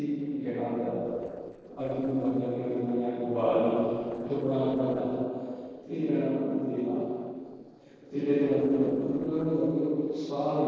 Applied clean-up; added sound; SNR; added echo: neural separator model SepFormer DNS4.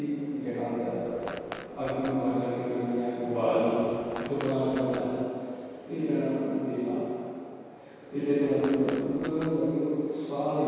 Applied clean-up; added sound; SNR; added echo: none; Fart; 14 dB; reverberation time 2.2 s.